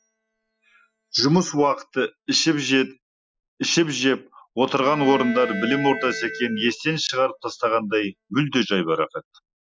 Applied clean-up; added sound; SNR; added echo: classical method Wiener filter.